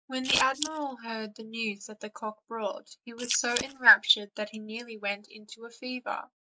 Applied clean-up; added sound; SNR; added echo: neural mask model Resemble Enhance denoiser.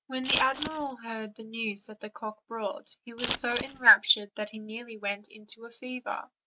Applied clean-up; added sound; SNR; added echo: none; Scissors; 3 dB; none.